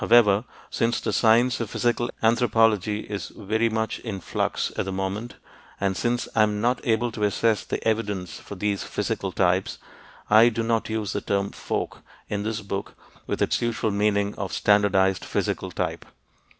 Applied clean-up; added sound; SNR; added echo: none; none; none; none.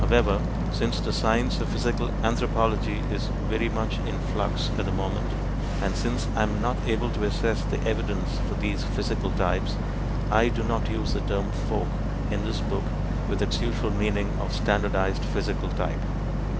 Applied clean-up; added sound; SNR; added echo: none; Boat, Water vehicle; -3 dB; none.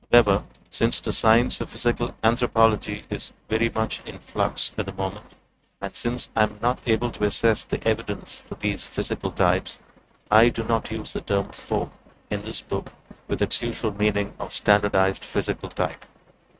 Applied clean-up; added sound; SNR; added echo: neural mask model RNNoise.